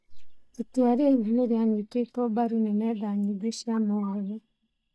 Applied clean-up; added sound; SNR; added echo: neural mask model DeepFilterNet 3.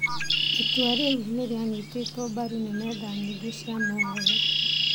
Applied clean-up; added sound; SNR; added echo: none; Bird; -2 dB; none.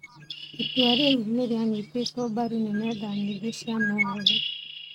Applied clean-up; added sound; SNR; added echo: neural mask model RNNoise.